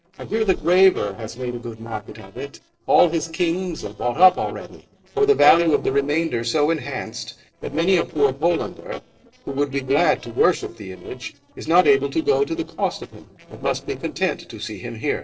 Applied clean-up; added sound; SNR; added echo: neural separator model SepFormer DNS4.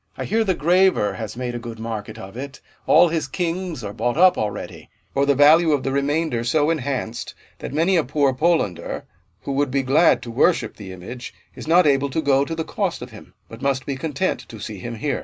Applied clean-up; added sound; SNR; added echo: none; none; none; none.